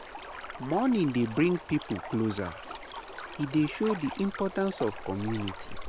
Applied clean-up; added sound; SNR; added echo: none; Stream; 11 dB; none.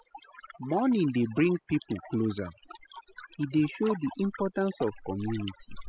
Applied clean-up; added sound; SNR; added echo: classical method spectral subtraction.